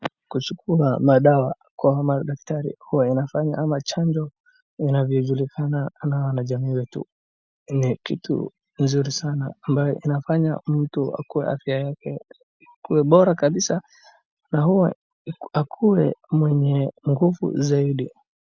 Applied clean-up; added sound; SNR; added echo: none; none; none; none.